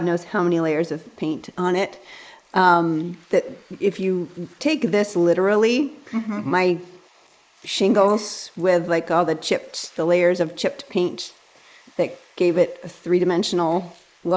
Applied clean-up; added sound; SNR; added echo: neural mask model Resemble Enhance denoiser.